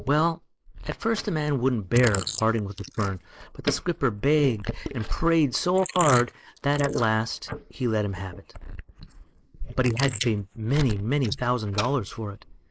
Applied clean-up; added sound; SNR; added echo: neural mask model Resemble Enhance denoiser.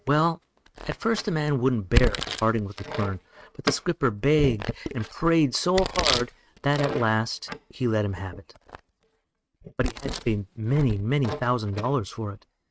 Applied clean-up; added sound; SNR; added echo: neural mask model RNNoise.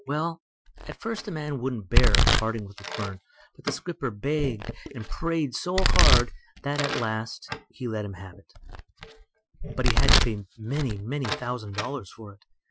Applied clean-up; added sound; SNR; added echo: classical method Wiener filter.